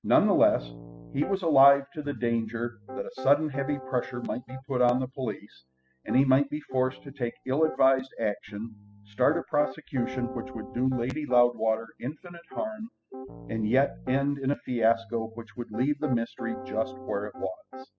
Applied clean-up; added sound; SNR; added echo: classical method spectral subtraction.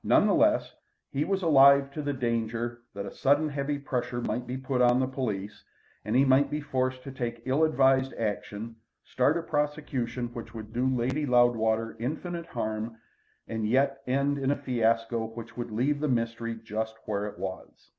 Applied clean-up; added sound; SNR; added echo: none; none; none; none.